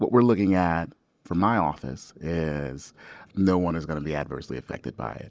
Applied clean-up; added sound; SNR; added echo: neural mask model Resemble Enhance denoiser.